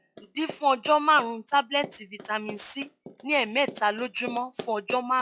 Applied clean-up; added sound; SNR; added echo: classical method log-MMSE.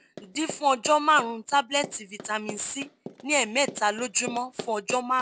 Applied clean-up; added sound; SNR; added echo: none; Run; 15 dB; none.